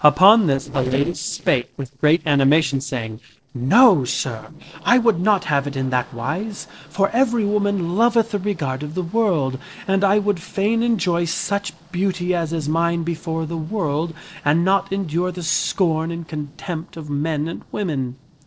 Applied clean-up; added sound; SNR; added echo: neural separator model SepFormer DNS4.